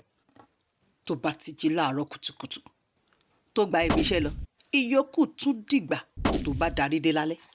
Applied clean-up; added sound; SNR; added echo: none; Gunshot, gunfire; 0 dB; none.